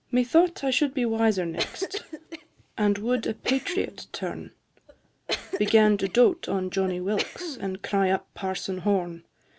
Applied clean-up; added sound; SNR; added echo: none; Cough; 11 dB; none.